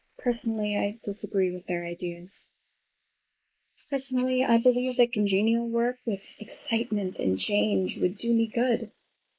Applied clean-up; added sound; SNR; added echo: neural mask model Resemble Enhance denoiser.